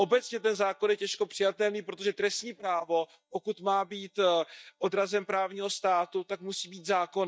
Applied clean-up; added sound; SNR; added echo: neural mask model DeepFilterNet 3.